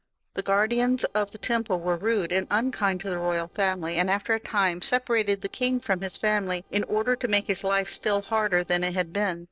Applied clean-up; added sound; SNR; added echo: neural separator model SepFormer DNS4.